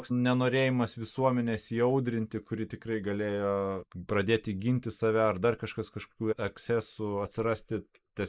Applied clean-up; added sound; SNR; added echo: neural mask model Resemble Enhance denoiser.